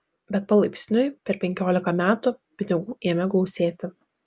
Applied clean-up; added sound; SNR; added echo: none; none; none; none.